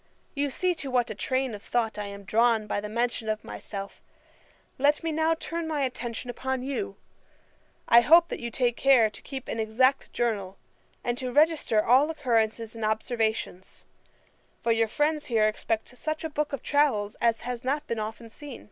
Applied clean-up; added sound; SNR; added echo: none; none; none; none.